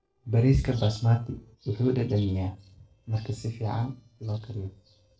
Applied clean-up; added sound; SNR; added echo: neural separator model SepFormer DNS4.